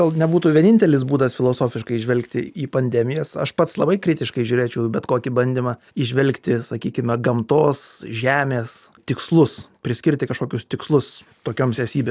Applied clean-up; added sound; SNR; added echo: none; none; none; none.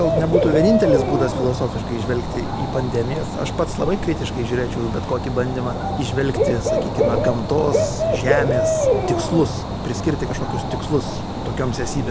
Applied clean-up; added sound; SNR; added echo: none; Bird / Dog; -1 dB; none.